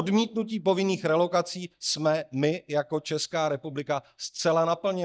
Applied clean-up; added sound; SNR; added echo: neural mask model DeepFilterNet 3.